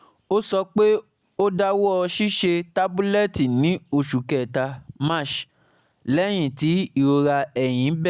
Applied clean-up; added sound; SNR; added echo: none; none; none; none.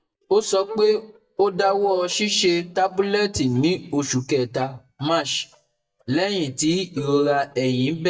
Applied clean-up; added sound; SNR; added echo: neural mask model DeepFilterNet 3.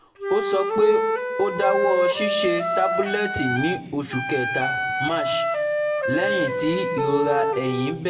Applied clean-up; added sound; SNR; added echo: none; Wind instrument, woodwind instrument; 0 dB; reverberation time 1.0 s.